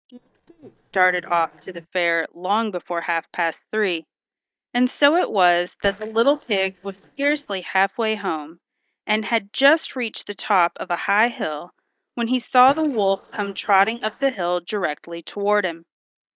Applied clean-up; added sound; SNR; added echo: neural mask model DeepFilterNet 3.